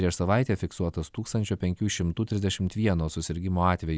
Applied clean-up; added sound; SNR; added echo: none; none; none; none.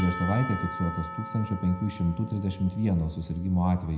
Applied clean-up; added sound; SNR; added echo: none; Church bell / Percussion; 12 dB; reverberation time 0.8 s.